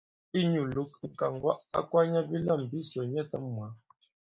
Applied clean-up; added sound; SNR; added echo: neural mask model DeepFilterNet 3.